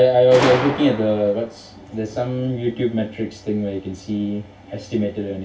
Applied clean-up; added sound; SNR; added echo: none; Gunshot, gunfire; 11 dB; reverberation time 0.2 s.